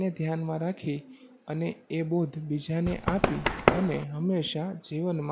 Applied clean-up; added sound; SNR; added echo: none; Run; -3 dB; none.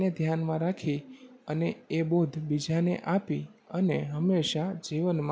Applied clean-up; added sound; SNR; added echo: none; none; none; none.